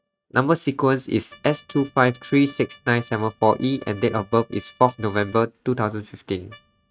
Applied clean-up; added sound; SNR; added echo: neural mask model RNNoise.